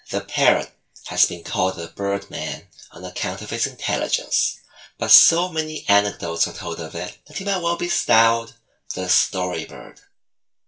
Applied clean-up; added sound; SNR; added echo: none; none; none; reverberation time 0.2 s.